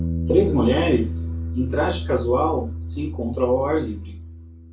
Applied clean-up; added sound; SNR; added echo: none; Bass guitar; 5 dB; reverberation time 0.2 s.